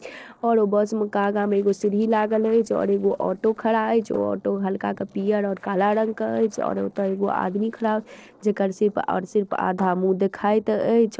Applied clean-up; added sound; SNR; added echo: neural separator model SepFormer DNS4.